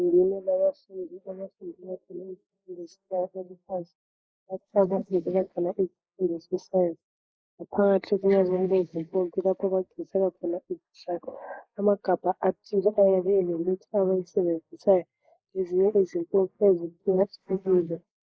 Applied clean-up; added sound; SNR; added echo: neural mask model Resemble Enhance denoiser.